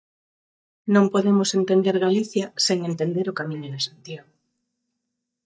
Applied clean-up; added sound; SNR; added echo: neural mask model DeepFilterNet 3.